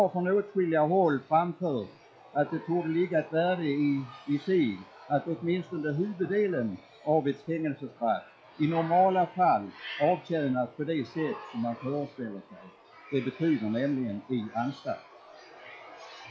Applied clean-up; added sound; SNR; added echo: classical method log-MMSE.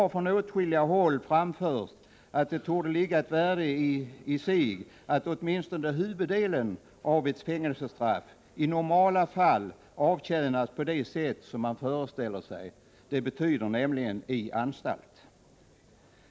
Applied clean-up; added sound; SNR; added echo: none; none; none; none.